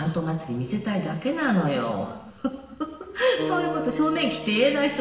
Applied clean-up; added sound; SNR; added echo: none; Acoustic guitar; 11 dB; reverberation time 1.0 s.